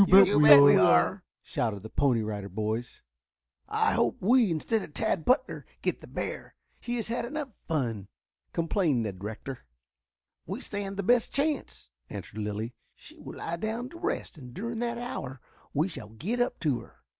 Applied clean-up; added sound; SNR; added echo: none; none; none; none.